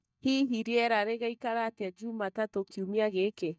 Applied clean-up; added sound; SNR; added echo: neural mask model DeepFilterNet 3.